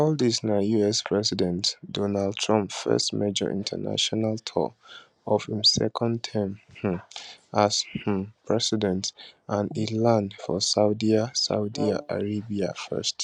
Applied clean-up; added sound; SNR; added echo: none; Brass instrument; 11 dB; none.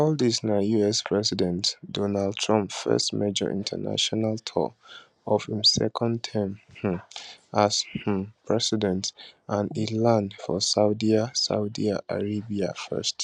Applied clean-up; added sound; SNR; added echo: none; none; none; none.